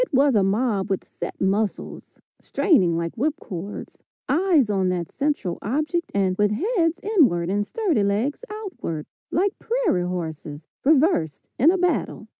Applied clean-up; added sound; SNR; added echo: none; none; none; none.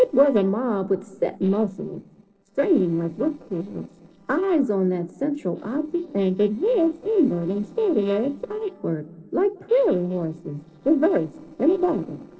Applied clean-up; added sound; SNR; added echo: neural separator model SepFormer DNS4.